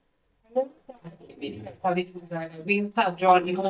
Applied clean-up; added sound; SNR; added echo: neural mask model DeepFilterNet 3.